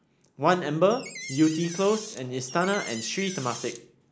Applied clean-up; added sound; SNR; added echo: none; Door; 13 dB; none.